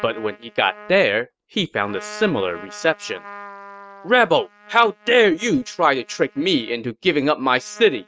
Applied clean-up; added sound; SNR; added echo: neural mask model RNNoise.